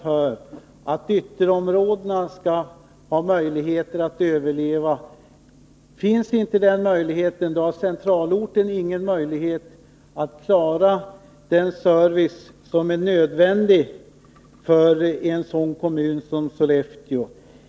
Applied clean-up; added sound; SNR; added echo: none; none; none; none.